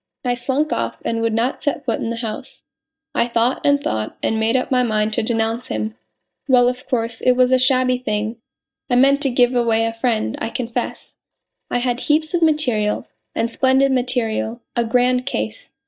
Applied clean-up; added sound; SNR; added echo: neural mask model DeepFilterNet 3.